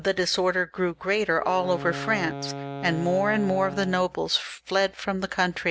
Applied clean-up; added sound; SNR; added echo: none; Wind instrument, woodwind instrument; 13 dB; none.